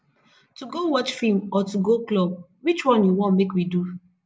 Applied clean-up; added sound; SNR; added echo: none; none; none; none.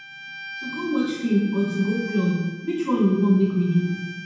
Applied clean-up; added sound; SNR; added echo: none; Bowed string instrument; 16 dB; reverberation time 1.1 s.